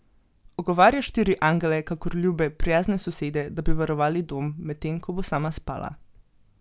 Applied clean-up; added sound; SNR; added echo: none; none; none; none.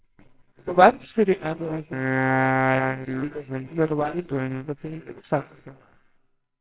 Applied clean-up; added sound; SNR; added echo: neural separator model SepFormer WHAMR!.